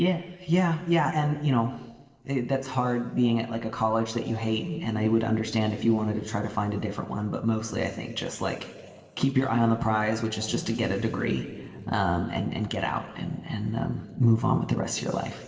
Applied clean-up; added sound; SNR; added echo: neural separator model SepFormer DNS4.